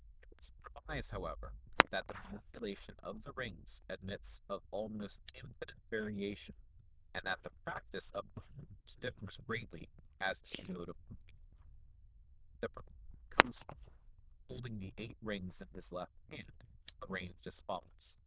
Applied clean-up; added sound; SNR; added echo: neural diffusion model UNIVERSE++.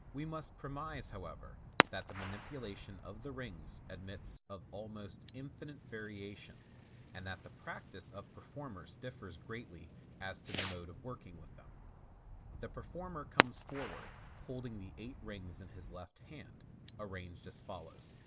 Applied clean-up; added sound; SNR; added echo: none; Fireworks; -4 dB; none.